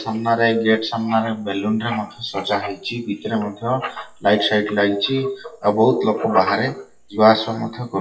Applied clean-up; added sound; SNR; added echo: classical method WPE with log-MMSE.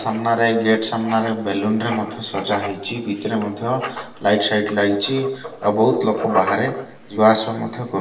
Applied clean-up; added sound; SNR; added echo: none; Writing; 14 dB; reverberation time 0.8 s.